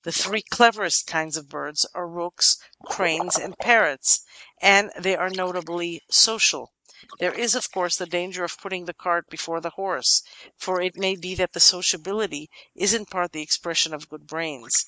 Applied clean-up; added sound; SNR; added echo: neural mask model Resemble Enhance denoiser.